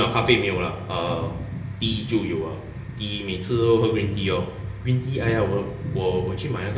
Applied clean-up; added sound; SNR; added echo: none; none; none; reverberation time 0.7 s.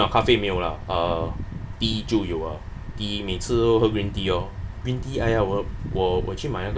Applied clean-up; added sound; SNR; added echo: none; none; none; none.